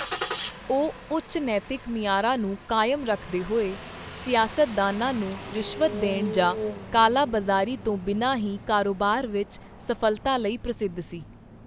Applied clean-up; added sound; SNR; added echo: none; Engine starting; 12 dB; none.